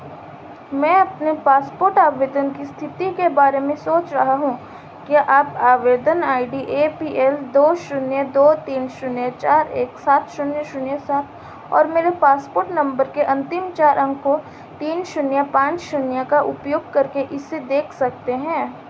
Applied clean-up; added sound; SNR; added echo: none; none; none; none.